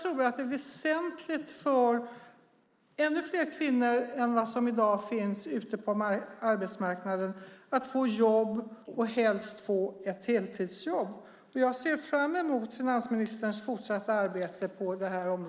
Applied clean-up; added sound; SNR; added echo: neural mask model Resemble Enhance denoiser.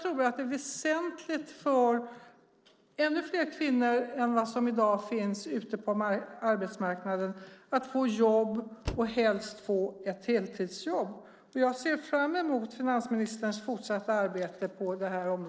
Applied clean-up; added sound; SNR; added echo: neural separator model SepFormer DNS4.